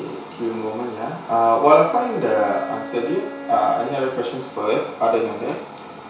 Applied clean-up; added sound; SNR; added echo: none; Bowed string instrument; 16 dB; reverberation time 0.6 s.